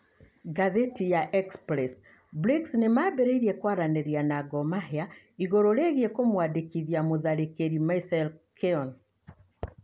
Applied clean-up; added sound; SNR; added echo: none; none; none; none.